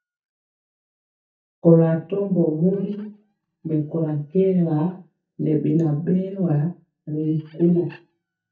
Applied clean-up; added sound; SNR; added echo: neural mask model DeepFilterNet 3.